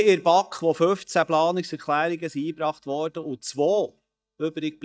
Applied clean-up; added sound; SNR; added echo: neural mask model DeepFilterNet 3.